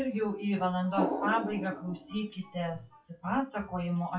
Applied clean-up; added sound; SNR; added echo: classical method WPE with log-MMSE.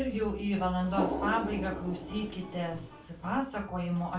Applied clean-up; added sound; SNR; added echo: none; Water; 6 dB; reverberation time 0.3 s.